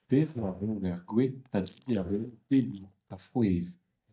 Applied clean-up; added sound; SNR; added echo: neural mask model DeepFilterNet 3.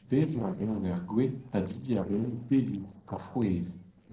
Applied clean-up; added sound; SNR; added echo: neural separator model SepFormer DNS4.